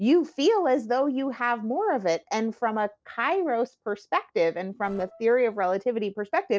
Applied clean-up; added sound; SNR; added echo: neural separator model SepFormer DNS4.